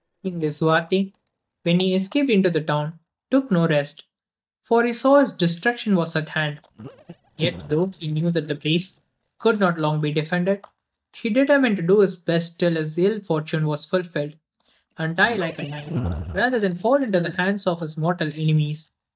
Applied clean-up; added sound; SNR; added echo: neural mask model DeepFilterNet 3.